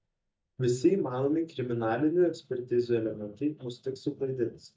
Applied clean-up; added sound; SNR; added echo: neural mask model DeepFilterNet 3.